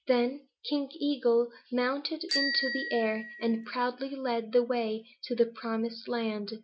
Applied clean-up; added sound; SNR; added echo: none; Bicycle bell; 7 dB; none.